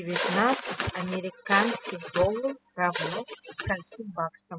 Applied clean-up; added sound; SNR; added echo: classical method spectral subtraction.